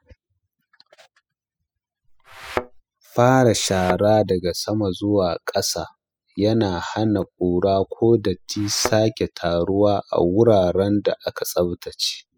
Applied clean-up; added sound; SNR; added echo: classical method spectral subtraction.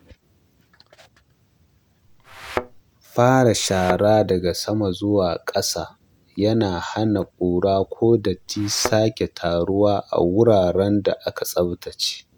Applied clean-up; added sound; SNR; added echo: none; Thump, thud; 10 dB; none.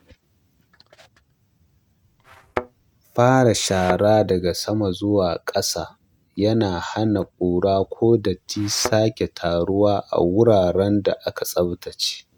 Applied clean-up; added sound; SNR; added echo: neural mask model RNNoise.